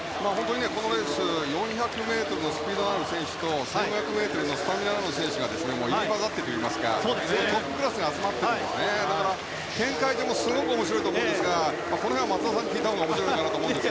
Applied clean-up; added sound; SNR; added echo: none; Stream; 15 dB; none.